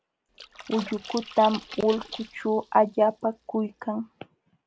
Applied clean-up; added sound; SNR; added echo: none; Splash, splatter; 16 dB; none.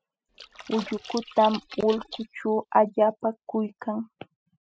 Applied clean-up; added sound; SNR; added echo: classical method spectral subtraction.